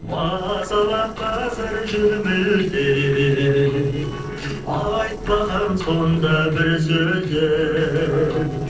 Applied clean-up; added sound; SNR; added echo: neural separator model SepFormer DNS4.